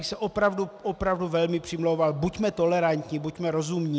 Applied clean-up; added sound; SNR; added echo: none; none; none; none.